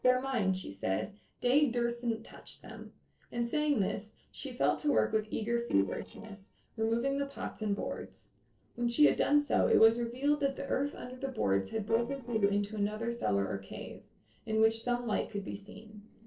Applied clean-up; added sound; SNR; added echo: neural separator model SepFormer DNS4.